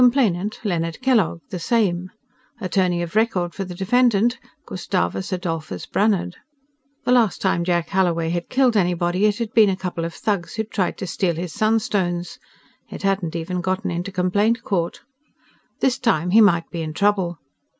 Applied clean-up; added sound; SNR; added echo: none; none; none; none.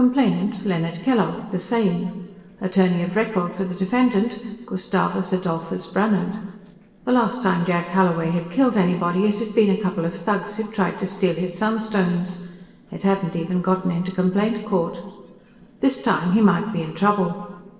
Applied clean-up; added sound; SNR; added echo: neural separator model SepFormer DNS4.